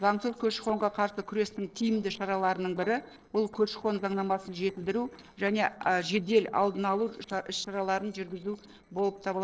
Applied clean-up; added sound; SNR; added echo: neural separator model SepFormer DNS4.